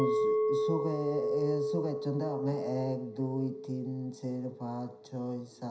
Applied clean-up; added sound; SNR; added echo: none; Chink, clink; -1 dB; reverberation time 0.5 s.